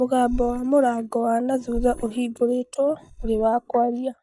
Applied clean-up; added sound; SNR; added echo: neural mask model DeepFilterNet 3.